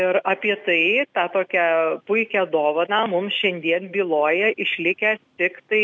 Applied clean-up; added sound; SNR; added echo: none; none; none; none.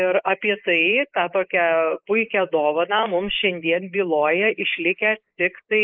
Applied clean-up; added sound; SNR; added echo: neural mask model Resemble Enhance denoiser.